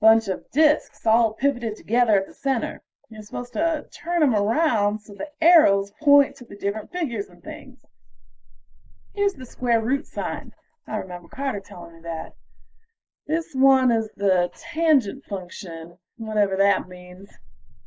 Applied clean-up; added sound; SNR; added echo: neural mask model Resemble Enhance denoiser.